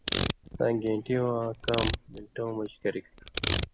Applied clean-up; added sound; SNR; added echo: none; Ratchet, pawl; -4 dB; none.